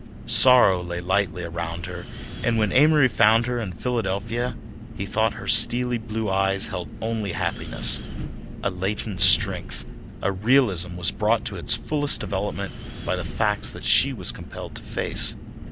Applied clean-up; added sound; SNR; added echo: none; Wind; 10 dB; none.